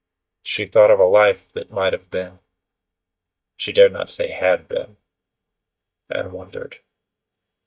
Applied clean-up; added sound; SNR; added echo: neural mask model DeepFilterNet 3.